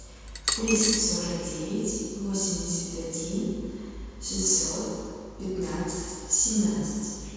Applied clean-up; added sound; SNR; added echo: none; Coin (dropping); 2 dB; reverberation time 2.1 s.